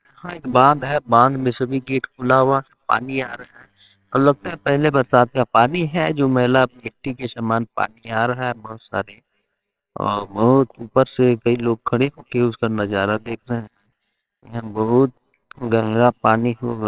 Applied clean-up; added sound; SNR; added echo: neural separator model SepFormer WHAMR!.